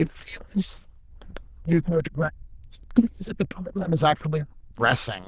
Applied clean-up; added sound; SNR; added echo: neural diffusion model UNIVERSE++.